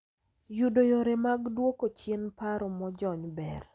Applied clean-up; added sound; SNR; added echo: none; none; none; none.